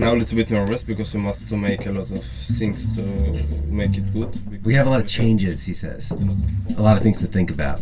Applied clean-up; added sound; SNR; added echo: none; Walk, footsteps; 17 dB; reverberation time 0.1 s.